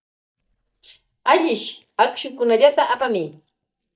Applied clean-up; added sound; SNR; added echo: neural mask model DeepFilterNet 3.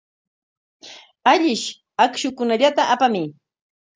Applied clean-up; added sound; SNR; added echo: none; none; none; none.